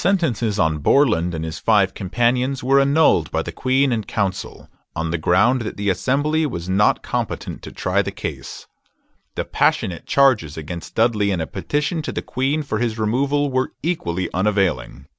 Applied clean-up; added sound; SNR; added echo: none; none; none; none.